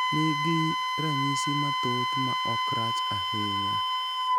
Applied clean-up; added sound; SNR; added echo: none; Wind instrument, woodwind instrument; -5 dB; none.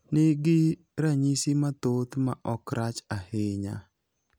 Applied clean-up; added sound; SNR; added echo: none; none; none; none.